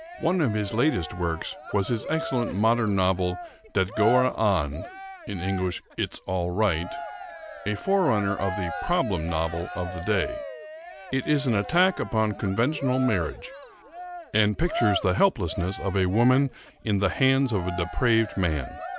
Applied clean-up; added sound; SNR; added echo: none; Cheering; 11 dB; none.